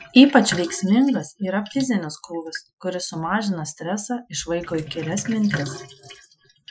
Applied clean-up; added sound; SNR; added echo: classical method Wiener filter.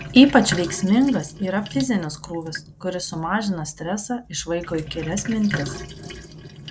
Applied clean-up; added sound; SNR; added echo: none; Sink (filling or washing); 13 dB; none.